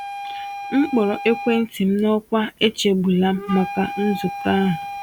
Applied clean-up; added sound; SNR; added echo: none; Wind instrument, woodwind instrument; 11 dB; none.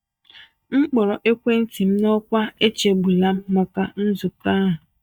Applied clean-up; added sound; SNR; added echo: neural mask model DeepFilterNet 3.